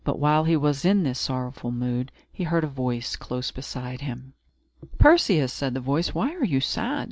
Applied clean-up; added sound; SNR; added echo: none; none; none; none.